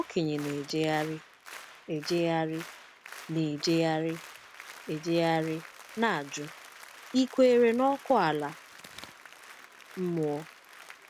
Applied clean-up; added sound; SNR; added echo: none; Applause + Bird; 18 dB; none.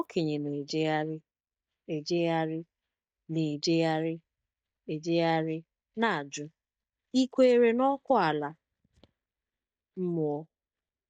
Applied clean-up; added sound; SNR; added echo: neural mask model DeepFilterNet 3.